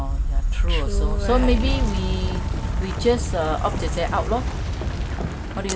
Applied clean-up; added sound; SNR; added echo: none; Wind; -3 dB; none.